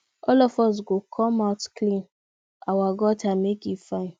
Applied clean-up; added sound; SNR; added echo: none; none; none; none.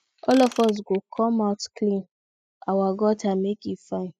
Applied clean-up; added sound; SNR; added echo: classical method spectral subtraction.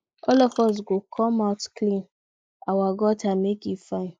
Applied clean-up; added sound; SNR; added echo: neural mask model Resemble Enhance denoiser.